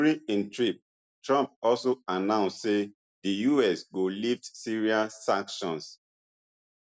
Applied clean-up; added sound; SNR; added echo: none; none; none; none.